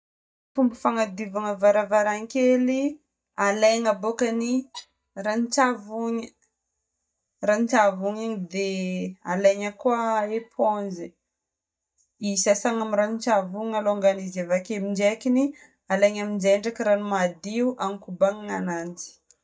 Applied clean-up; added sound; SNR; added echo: neural mask model DeepFilterNet 3.